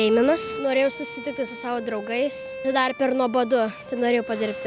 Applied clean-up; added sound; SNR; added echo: none; Bowed string instrument; 12 dB; none.